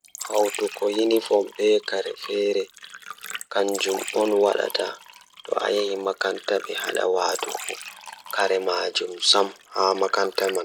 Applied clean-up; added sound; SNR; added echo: none; Fill (with liquid); 14 dB; none.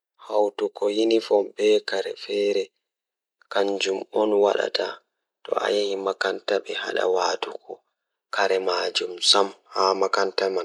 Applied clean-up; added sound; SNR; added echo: none; none; none; none.